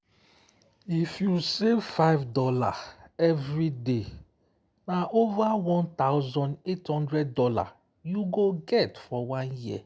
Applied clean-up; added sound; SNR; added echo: none; none; none; none.